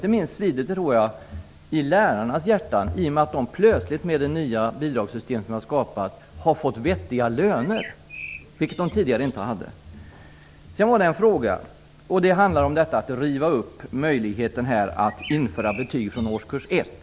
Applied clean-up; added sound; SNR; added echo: none; Bird; 18 dB; none.